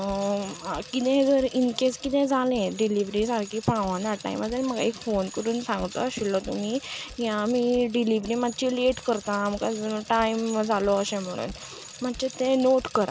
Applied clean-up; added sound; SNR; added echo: none; Bicycle; 18 dB; none.